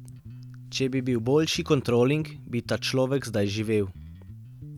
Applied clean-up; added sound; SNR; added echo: none; Bass guitar; 16 dB; none.